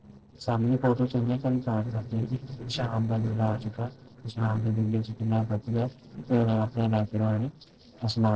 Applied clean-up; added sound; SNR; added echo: neural separator model SepFormer DNS4.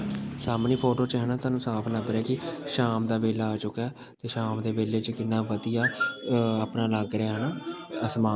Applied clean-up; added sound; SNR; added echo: none; none; none; none.